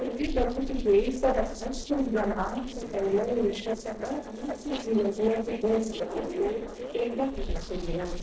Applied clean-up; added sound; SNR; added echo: neural separator model SepFormer DNS4.